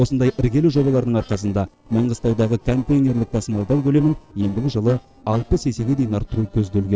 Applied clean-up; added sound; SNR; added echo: neural separator model SepFormer DNS4.